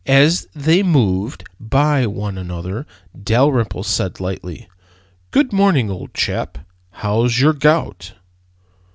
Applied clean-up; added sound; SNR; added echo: none; none; none; none.